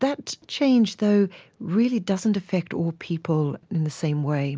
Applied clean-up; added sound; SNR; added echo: none; none; none; none.